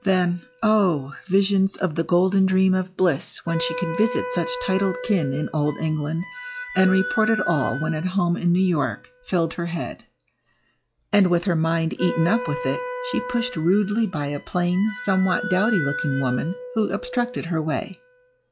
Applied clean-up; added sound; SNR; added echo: classical method log-MMSE.